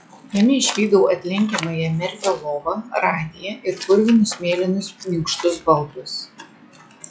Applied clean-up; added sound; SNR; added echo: classical method log-MMSE.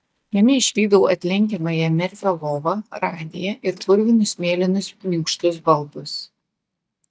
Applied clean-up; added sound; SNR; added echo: neural mask model DeepFilterNet 3.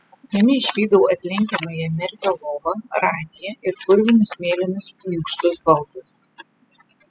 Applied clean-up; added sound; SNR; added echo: classical method spectral subtraction.